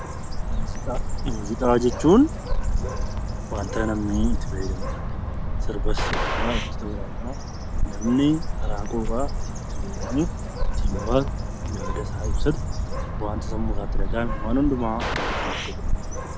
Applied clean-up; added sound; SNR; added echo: none; Gunshot, gunfire + Bird; -2 dB; none.